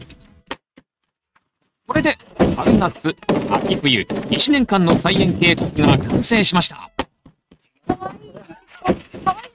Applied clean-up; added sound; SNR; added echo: neural mask model RNNoise.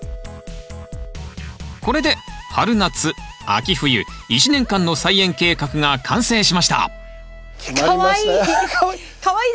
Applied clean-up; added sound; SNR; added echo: none; none; none; none.